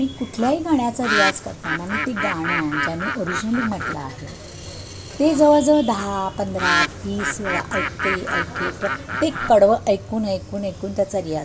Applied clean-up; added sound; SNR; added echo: none; Bird; 4 dB; none.